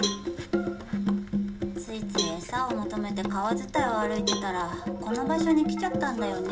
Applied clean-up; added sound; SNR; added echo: none; Cowbell; 11 dB; reverberation time 0.2 s.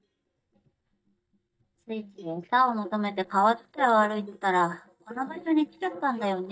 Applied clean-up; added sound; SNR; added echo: neural mask model DeepFilterNet 3.